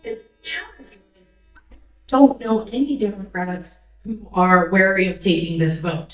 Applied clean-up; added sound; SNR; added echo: neural mask model DeepFilterNet 3.